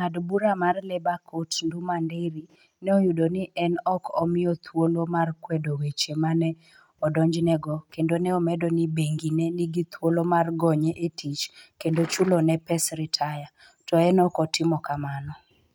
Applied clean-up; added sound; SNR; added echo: neural mask model RNNoise.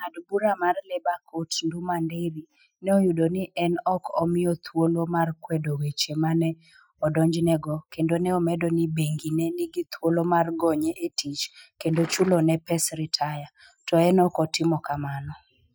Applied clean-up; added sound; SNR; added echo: classical method Wiener filter.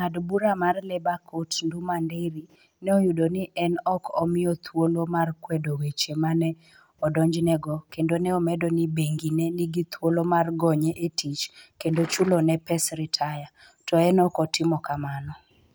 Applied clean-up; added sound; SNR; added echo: none; Liquid; 15 dB; none.